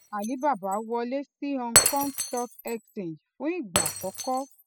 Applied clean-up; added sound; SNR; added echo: classical method spectral subtraction.